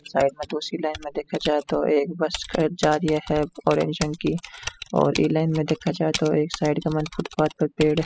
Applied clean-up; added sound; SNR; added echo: classical method spectral subtraction.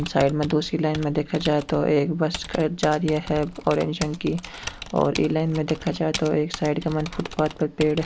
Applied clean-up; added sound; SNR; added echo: none; Typing; 14 dB; none.